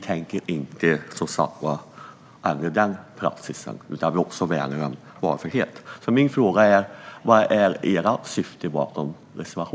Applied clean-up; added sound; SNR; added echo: none; none; none; none.